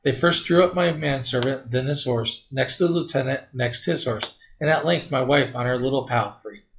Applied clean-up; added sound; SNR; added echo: classical method log-MMSE.